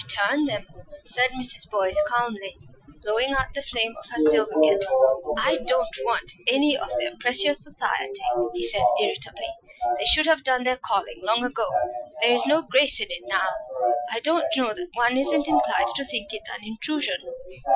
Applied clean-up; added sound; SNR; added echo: classical method Wiener filter.